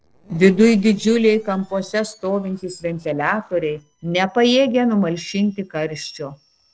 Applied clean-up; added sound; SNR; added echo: neural separator model SepFormer DNS4.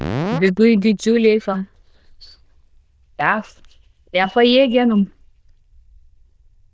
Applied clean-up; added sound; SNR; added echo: neural diffusion model UNIVERSE++.